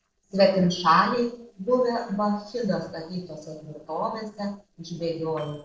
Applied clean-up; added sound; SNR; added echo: neural separator model SepFormer DNS4.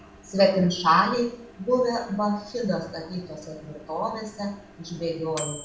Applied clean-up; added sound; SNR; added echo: none; Microwave oven; 18 dB; reverberation time 0.5 s.